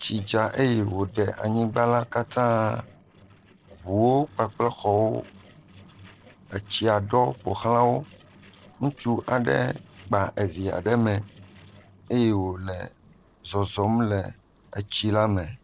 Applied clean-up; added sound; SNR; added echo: neural separator model SepFormer DNS4.